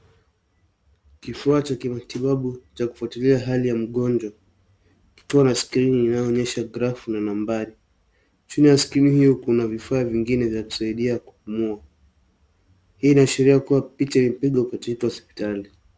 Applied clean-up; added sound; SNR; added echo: none; none; none; none.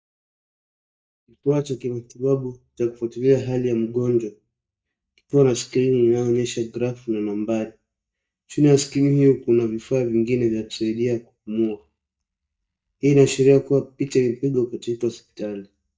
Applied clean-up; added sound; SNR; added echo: neural mask model DeepFilterNet 3.